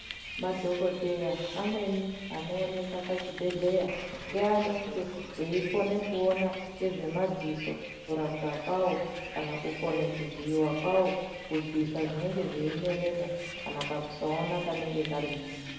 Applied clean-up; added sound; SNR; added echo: none; Bus; 11 dB; reverberation time 1.0 s.